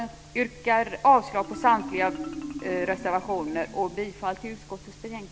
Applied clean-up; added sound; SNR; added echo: none; Marimba, xylophone; 14 dB; none.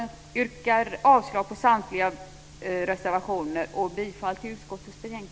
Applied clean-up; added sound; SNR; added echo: none; none; none; none.